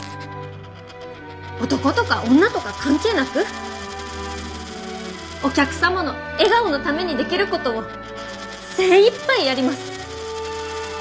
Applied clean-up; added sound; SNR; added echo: none; Coin (dropping); 18 dB; none.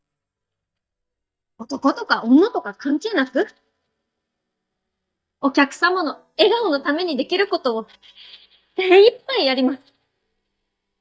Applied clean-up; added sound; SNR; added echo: neural mask model DeepFilterNet 3.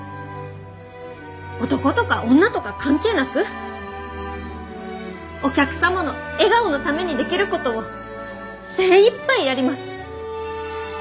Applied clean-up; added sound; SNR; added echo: none; none; none; none.